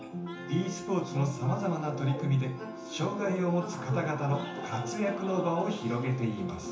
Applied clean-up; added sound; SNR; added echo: none; Wind instrument, woodwind instrument; 16 dB; reverberation time 0.7 s.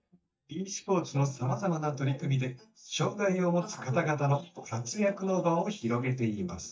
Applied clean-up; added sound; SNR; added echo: neural mask model DeepFilterNet 3.